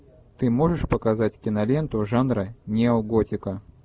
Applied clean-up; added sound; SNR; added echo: none; none; none; none.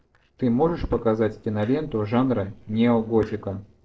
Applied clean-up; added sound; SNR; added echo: neural separator model SepFormer DNS4.